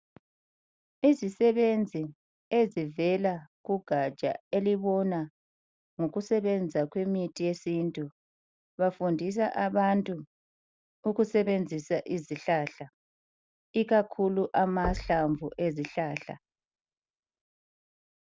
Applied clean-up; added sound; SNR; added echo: none; Knock; 11 dB; none.